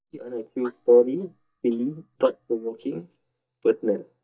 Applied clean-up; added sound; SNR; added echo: neural mask model DeepFilterNet 3.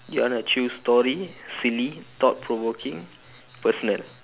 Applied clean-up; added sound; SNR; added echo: none; none; none; none.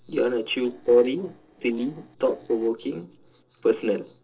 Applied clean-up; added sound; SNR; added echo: neural separator model SepFormer DNS4.